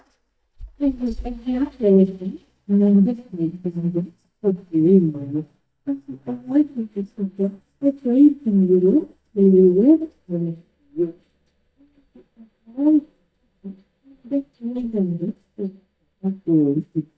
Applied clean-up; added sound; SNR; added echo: neural mask model DeepFilterNet 3.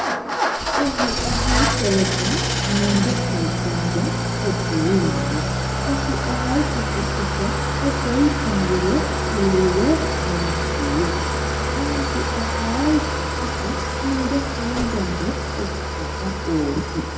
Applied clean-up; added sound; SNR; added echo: none; Idling / Engine starting; -2 dB; reverberation time 1.1 s.